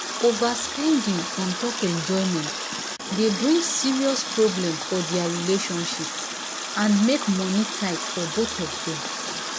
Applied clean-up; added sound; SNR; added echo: none; Water tap, faucet; 3 dB; none.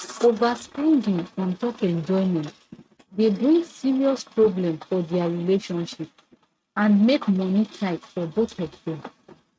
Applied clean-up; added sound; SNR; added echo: neural mask model RNNoise.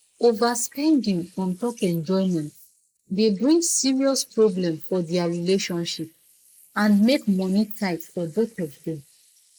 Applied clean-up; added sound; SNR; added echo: neural mask model Resemble Enhance denoiser.